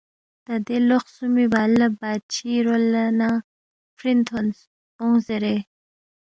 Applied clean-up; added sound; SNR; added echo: none; none; none; none.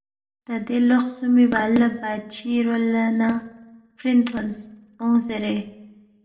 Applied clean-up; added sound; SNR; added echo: none; none; none; reverberation time 0.5 s.